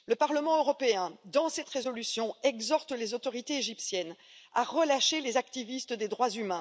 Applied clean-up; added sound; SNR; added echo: none; none; none; none.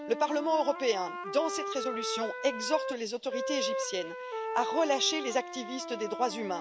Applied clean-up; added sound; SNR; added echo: none; Wind instrument, woodwind instrument; 5 dB; none.